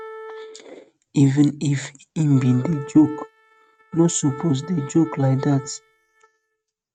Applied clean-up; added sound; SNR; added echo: neural mask model RNNoise.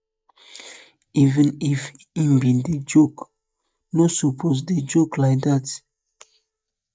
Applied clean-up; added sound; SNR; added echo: neural mask model DeepFilterNet 3.